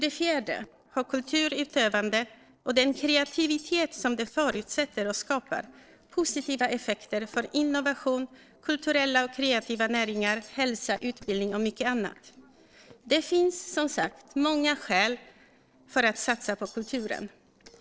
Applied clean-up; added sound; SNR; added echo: neural separator model SepFormer DNS4.